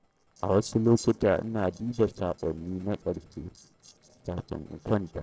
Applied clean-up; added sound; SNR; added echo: neural separator model SepFormer DNS4.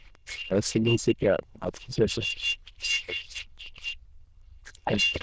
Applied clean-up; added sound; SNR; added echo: neural diffusion model UNIVERSE++.